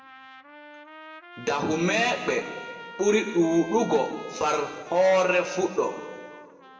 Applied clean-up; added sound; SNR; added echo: none; Trumpet; 17 dB; reverberation time 1.6 s.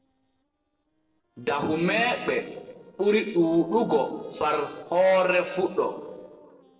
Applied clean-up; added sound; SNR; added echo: neural separator model SepFormer DNS4.